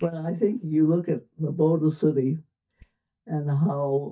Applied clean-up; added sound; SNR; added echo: neural mask model DeepFilterNet 3.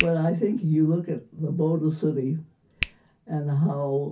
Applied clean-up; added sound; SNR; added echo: none; Hands; 12 dB; reverberation time 0.3 s.